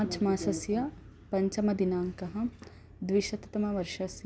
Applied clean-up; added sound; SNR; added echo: none; none; none; none.